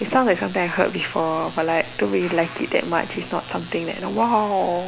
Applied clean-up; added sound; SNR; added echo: none; none; none; none.